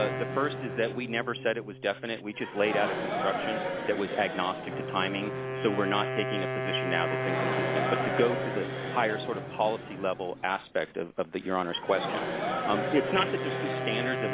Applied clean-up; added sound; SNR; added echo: none; Wind instrument, woodwind instrument + Crowd; 2 dB; none.